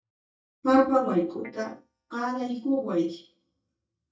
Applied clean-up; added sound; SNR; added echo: neural mask model DeepFilterNet 3.